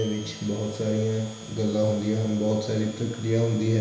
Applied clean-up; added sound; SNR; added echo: none; Domestic sounds, home sounds; 19 dB; reverberation time 1.1 s.